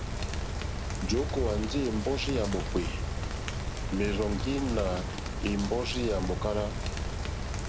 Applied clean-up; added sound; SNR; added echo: none; Rain; 0 dB; none.